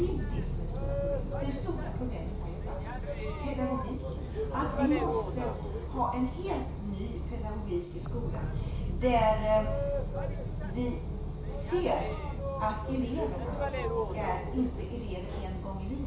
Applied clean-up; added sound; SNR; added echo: none; Boat, Water vehicle; -1 dB; reverberation time 0.6 s.